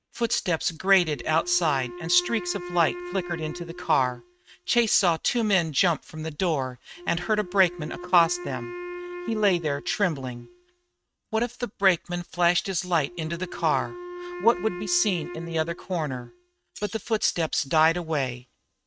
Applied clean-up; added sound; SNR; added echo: neural mask model RNNoise.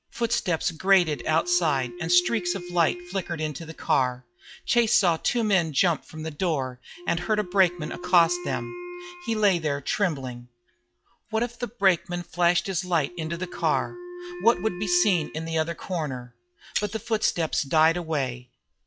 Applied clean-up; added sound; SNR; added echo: classical method log-MMSE.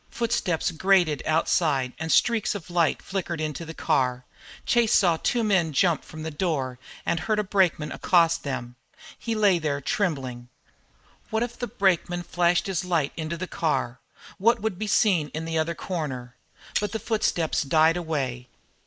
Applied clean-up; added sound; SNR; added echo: neural mask model Resemble Enhance denoiser.